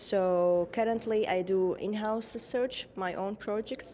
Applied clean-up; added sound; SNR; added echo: none; none; none; none.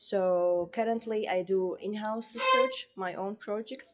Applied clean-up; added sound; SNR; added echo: classical method WPE with log-MMSE.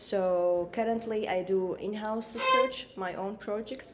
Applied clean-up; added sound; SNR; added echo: none; Bowed string instrument; -1 dB; reverberation time 0.7 s.